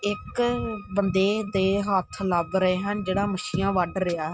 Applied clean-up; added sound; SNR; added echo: neural mask model RNNoise.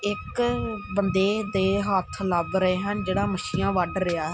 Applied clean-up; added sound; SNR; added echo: none; Wind instrument, woodwind instrument; 14 dB; none.